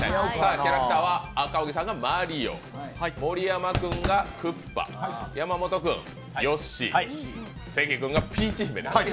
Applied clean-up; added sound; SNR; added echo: none; Thump, thud; 11 dB; none.